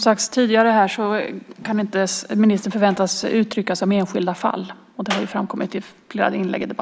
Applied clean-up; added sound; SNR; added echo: none; Clapping; 12 dB; none.